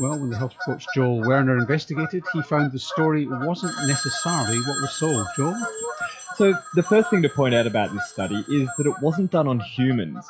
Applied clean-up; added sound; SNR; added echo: classical method log-MMSE.